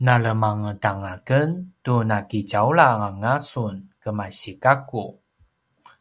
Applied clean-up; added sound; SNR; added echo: none; none; none; none.